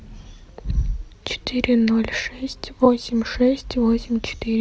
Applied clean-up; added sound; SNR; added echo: none; none; none; none.